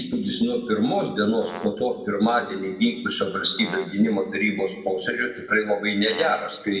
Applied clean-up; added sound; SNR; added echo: none; Brass instrument; 15 dB; reverberation time 1.1 s.